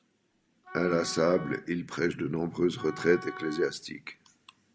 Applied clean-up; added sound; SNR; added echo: none; Wind instrument, woodwind instrument; 16 dB; none.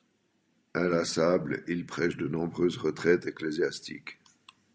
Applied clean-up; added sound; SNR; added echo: none; none; none; none.